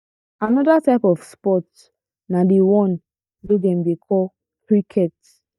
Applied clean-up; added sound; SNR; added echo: neural mask model DeepFilterNet 3.